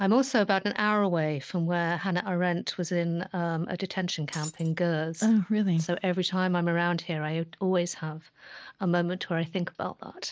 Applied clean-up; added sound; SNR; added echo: neural mask model RNNoise.